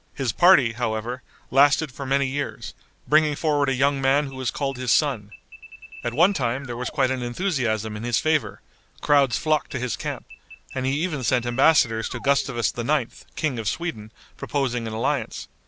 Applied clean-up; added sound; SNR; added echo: none; Alarm; 18 dB; none.